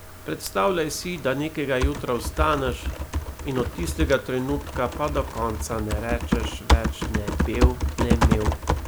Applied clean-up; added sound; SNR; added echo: none; Typing; -1 dB; none.